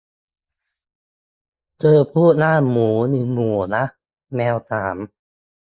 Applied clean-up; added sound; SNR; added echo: neural mask model Resemble Enhance denoiser.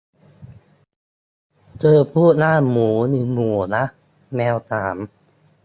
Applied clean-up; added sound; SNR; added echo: none; none; none; none.